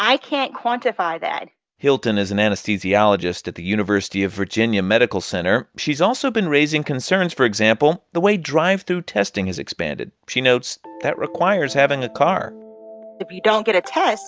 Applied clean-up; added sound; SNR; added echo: none; none; none; none.